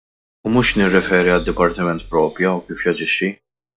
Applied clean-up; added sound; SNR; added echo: classical method log-MMSE.